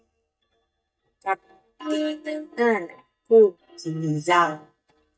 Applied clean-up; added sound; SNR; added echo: neural mask model DeepFilterNet 3.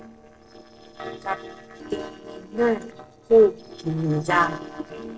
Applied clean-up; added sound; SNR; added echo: neural separator model SepFormer DNS4.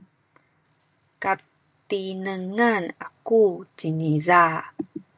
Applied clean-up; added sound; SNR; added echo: none; none; none; none.